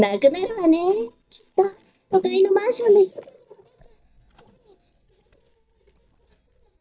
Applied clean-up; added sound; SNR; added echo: neural mask model DeepFilterNet 3.